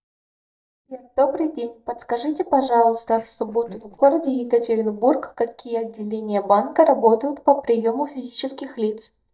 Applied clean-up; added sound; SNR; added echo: neural mask model DeepFilterNet 3.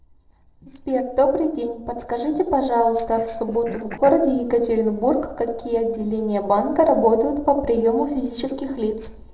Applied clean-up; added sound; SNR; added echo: neural separator model SepFormer DNS4.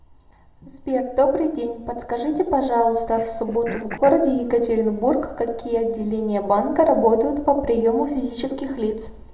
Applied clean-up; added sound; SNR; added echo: none; Cough; 18 dB; reverberation time 0.6 s.